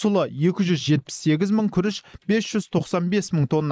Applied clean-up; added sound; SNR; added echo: neural mask model Resemble Enhance denoiser.